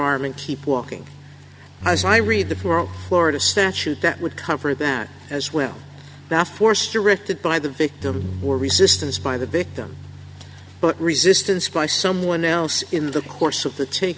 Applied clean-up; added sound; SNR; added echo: none; Bass guitar; 14 dB; none.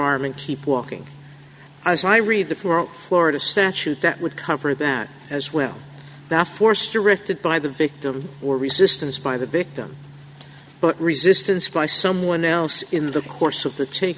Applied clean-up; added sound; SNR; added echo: none; none; none; none.